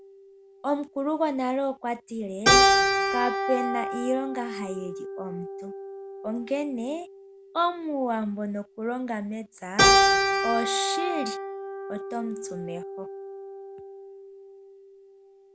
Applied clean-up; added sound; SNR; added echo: none; Keyboard (musical); -3 dB; none.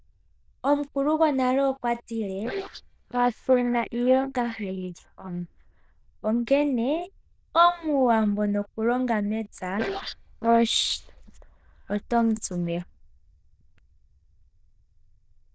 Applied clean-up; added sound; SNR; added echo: neural diffusion model UNIVERSE++.